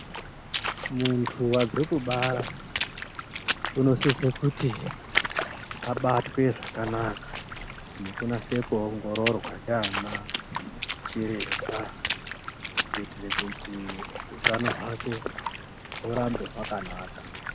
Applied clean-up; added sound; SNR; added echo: none; Water / Splash, splatter; 2 dB; none.